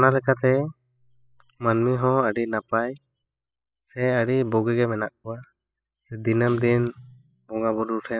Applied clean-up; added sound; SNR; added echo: classical method spectral subtraction.